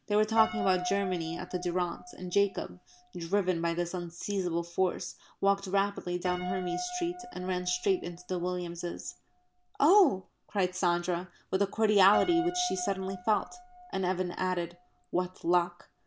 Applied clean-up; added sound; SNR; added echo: none; Piano; 13 dB; none.